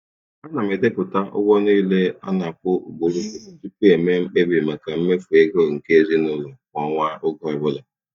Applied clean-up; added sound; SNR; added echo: neural mask model DeepFilterNet 3.